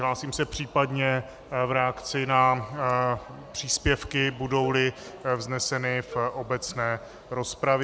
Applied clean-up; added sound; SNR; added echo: none; Wind instrument, woodwind instrument; 17 dB; none.